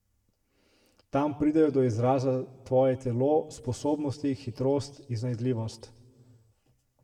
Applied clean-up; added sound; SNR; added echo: none; none; none; reverberation time 1.2 s.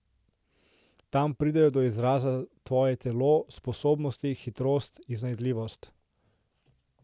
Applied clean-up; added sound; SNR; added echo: none; none; none; none.